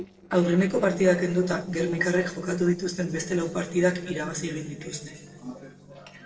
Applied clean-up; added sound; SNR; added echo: neural separator model SepFormer DNS4.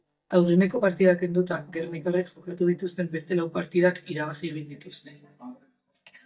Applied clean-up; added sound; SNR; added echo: neural mask model DeepFilterNet 3.